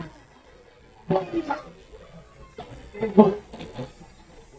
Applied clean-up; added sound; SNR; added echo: neural mask model DeepFilterNet 3.